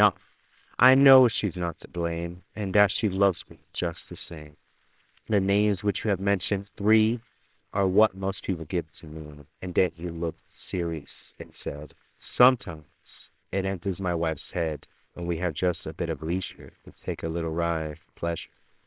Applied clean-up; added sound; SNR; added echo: neural separator model SepFormer WHAMR!.